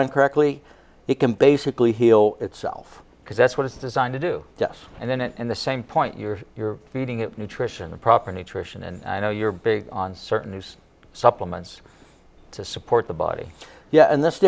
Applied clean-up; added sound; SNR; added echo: none; none; none; none.